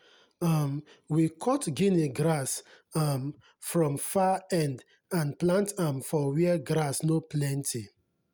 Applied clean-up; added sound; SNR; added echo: none; none; none; none.